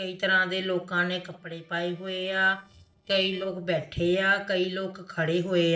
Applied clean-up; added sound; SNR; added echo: neural separator model SepFormer DNS4.